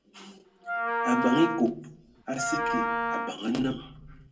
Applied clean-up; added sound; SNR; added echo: none; Wind instrument, woodwind instrument; 0 dB; reverberation time 0.2 s.